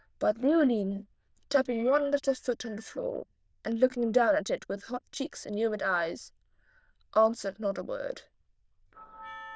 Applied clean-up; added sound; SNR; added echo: neural diffusion model UNIVERSE++.